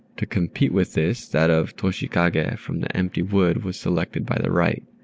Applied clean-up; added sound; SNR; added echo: none; none; none; none.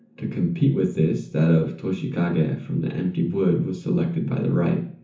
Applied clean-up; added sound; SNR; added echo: none; none; none; reverberation time 0.6 s.